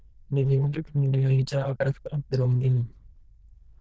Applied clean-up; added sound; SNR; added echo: neural diffusion model UNIVERSE++.